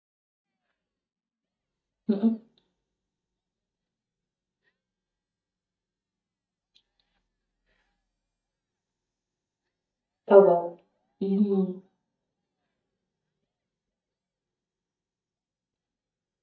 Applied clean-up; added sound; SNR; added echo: neural mask model DeepFilterNet 3.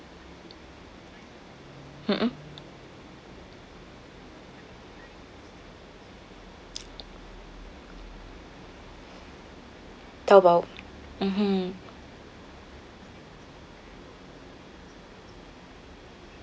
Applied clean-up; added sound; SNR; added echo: none; none; none; none.